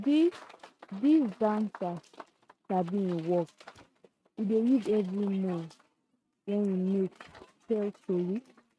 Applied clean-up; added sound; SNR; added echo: neural mask model RNNoise.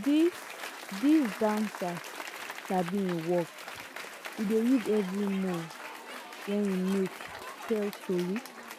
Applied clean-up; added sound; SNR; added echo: none; Applause / Cheering; 11 dB; none.